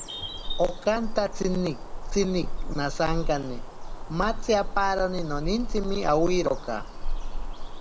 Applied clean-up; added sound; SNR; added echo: none; Bird vocalization, bird call, bird song; 2 dB; none.